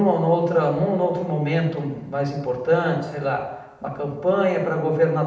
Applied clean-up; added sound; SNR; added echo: none; none; none; reverberation time 0.8 s.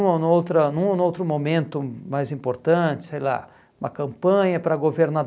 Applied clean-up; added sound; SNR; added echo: none; none; none; none.